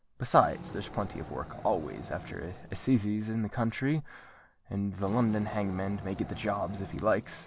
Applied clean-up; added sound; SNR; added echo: none; Wild animals; 16 dB; none.